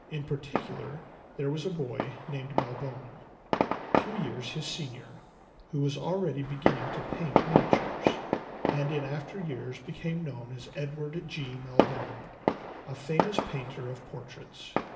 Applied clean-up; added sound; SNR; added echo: none; Fireworks; -3 dB; reverberation time 2.1 s.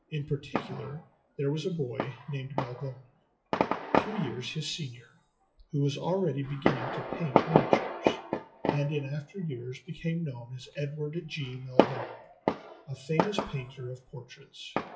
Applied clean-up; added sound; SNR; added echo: classical method WPE with log-MMSE.